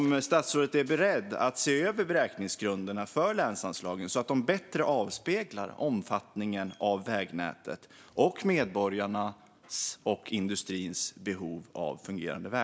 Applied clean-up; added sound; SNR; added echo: none; none; none; none.